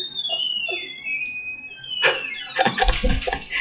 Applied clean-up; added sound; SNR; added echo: classical method WPE with log-MMSE.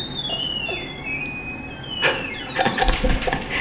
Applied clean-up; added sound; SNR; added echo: none; Squeak; 1 dB; reverberation time 1.1 s.